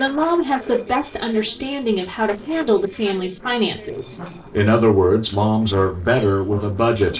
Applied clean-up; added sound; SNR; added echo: neural separator model SepFormer DNS4.